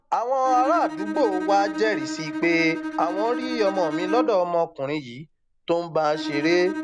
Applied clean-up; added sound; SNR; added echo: none; Bowed string instrument; 7 dB; none.